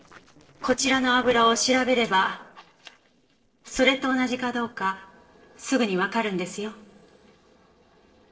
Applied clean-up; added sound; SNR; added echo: neural separator model SepFormer DNS4.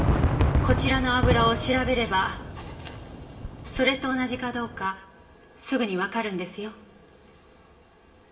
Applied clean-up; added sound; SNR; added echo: none; Fireworks; 1 dB; reverberation time 0.8 s.